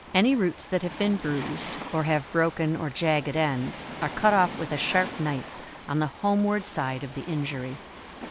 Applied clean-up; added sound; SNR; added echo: none; Waves, surf; 13 dB; none.